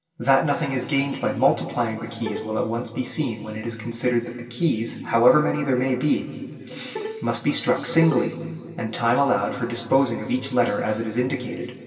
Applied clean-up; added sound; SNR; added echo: none; Bowed string instrument; 12 dB; reverberation time 2.4 s.